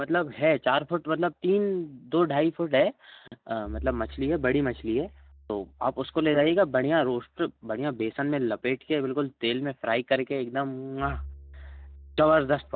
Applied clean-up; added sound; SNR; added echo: neural mask model DeepFilterNet 3.